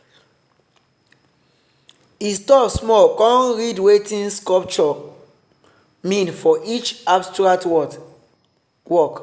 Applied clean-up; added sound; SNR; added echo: none; none; none; none.